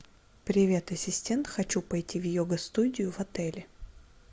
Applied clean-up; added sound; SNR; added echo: none; none; none; none.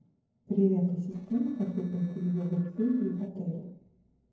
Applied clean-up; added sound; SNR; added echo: neural separator model SepFormer DNS4.